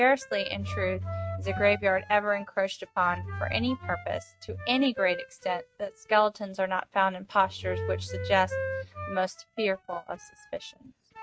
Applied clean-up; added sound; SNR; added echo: neural mask model RNNoise.